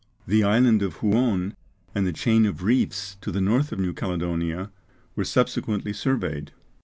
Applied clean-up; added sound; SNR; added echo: none; none; none; none.